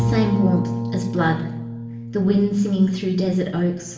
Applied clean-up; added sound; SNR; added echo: none; Bowed string instrument; 6 dB; reverberation time 0.8 s.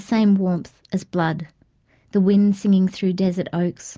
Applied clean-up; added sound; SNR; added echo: none; none; none; none.